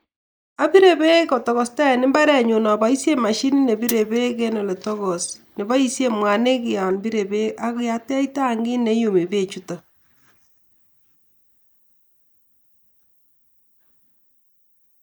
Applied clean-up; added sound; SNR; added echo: neural mask model DeepFilterNet 3.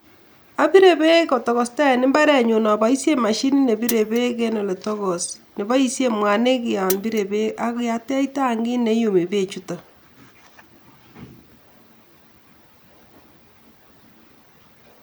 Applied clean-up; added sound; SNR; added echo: none; Mechanisms; 12 dB; none.